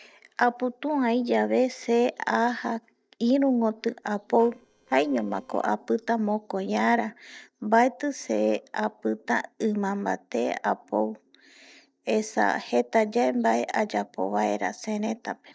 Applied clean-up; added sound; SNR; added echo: neural separator model SepFormer DNS4.